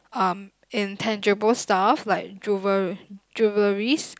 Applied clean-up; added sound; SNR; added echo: none; none; none; none.